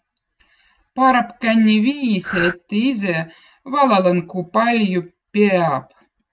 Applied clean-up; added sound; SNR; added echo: none; Breathing; 4 dB; none.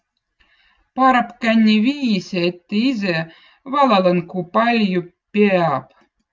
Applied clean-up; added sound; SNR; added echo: none; none; none; none.